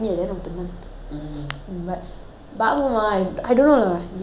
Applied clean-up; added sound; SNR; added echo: none; none; none; none.